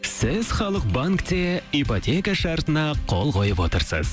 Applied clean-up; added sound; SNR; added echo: none; none; none; none.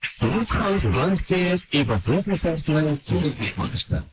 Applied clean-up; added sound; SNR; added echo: neural mask model Resemble Enhance denoiser.